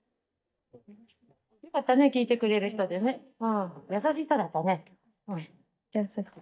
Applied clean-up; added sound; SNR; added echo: neural mask model DeepFilterNet 3.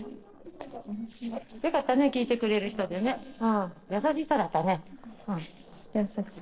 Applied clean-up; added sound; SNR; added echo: neural separator model SepFormer DNS4.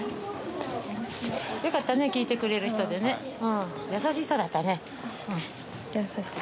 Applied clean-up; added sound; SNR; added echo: none; none; none; none.